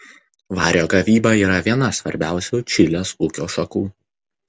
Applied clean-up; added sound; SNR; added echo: none; none; none; none.